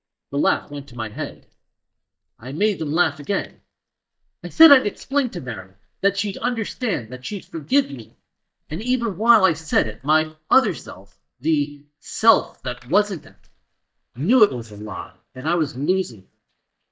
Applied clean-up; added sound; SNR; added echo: neural mask model DeepFilterNet 3.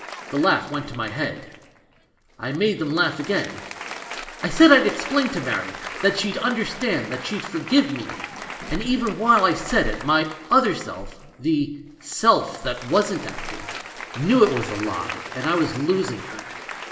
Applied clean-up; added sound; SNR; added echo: none; Applause; 13 dB; reverberation time 1.1 s.